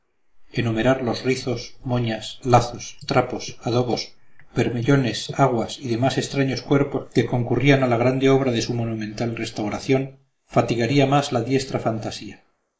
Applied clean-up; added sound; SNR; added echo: neural mask model Resemble Enhance denoiser.